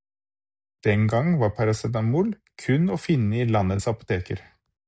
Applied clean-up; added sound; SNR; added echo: none; none; none; none.